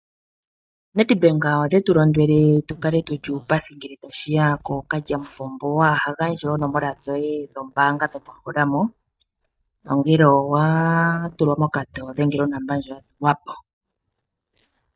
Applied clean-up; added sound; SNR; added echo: neural mask model DeepFilterNet 3.